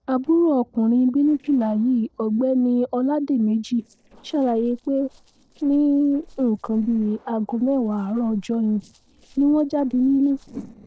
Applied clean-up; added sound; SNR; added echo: neural separator model SepFormer DNS4.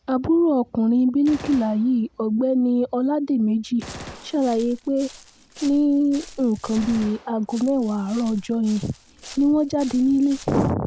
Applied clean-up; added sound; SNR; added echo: none; Walk, footsteps + Gunshot, gunfire; 20 dB; none.